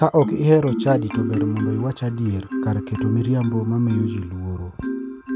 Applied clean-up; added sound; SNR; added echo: none; Marimba, xylophone; 6 dB; none.